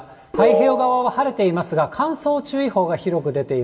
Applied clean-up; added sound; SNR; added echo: none; none; none; reverberation time 1.2 s.